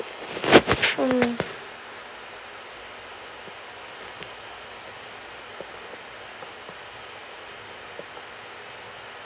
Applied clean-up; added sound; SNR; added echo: none; none; none; none.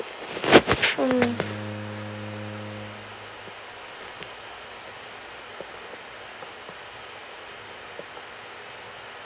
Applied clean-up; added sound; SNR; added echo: none; Bowed string instrument; 10 dB; none.